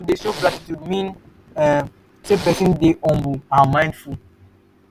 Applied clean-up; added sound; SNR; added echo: none; Zipper (clothing); 10 dB; none.